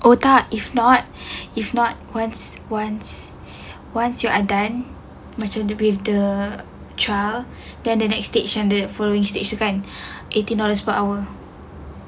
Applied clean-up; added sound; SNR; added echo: none; none; none; none.